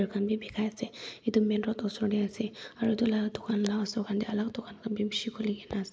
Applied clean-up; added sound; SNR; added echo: neural mask model Resemble Enhance denoiser.